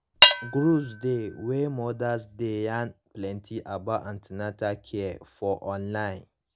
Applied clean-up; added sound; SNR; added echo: none; Cutlery, silverware / Dishes, pots, and pans; -3 dB; none.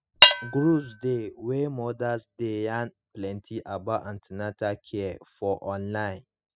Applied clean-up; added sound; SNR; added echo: classical method spectral subtraction.